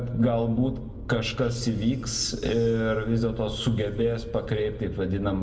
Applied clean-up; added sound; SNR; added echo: none; Motor vehicle (road); 13 dB; reverberation time 1.5 s.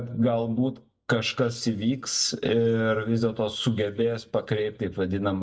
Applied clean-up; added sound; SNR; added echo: neural mask model DeepFilterNet 3.